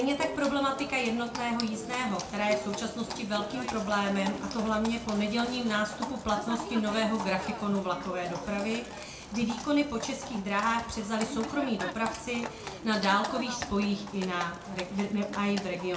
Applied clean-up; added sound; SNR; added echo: none; Livestock, farm animals, working animals; 9 dB; reverberation time 0.3 s.